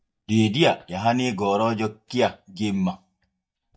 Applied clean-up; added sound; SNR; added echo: neural mask model DeepFilterNet 3.